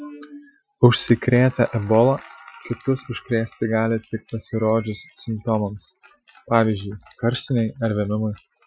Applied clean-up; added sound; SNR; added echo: classical method Wiener filter.